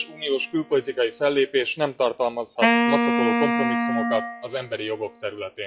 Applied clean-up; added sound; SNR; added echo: classical method log-MMSE.